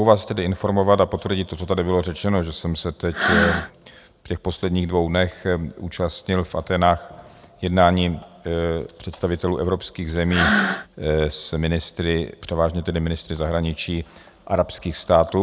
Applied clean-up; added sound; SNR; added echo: none; Breathing; 3 dB; none.